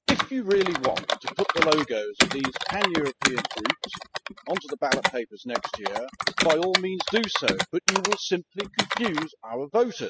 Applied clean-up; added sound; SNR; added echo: classical method spectral subtraction.